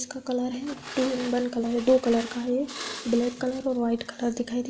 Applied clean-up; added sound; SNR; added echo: none; Glass; 14 dB; none.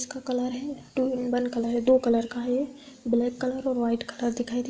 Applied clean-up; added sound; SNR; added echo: none; none; none; none.